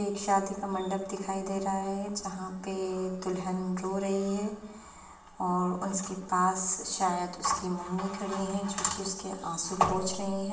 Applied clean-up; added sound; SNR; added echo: none; none; none; reverberation time 0.8 s.